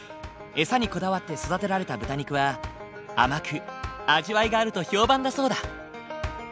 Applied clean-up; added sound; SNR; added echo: none; none; none; none.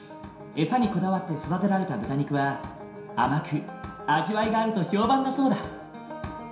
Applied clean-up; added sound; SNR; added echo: none; none; none; reverberation time 0.7 s.